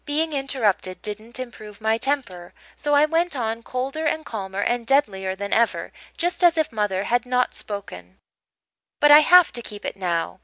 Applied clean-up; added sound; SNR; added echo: none; Tambourine; 11 dB; none.